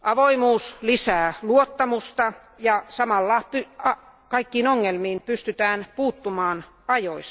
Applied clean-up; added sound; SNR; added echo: none; none; none; none.